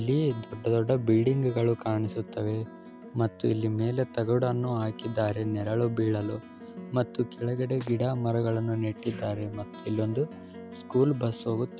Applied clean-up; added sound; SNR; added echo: none; Plucked string instrument; 16 dB; none.